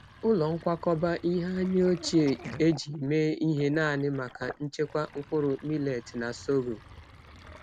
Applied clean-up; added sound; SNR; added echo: none; Sink (filling or washing); 19 dB; none.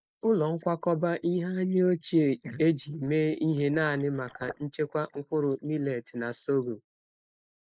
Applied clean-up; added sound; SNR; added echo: neural mask model Resemble Enhance denoiser.